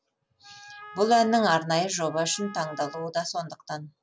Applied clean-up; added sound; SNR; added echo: none; Wind instrument, woodwind instrument; 19 dB; none.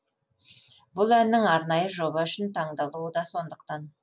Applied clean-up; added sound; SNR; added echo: none; none; none; none.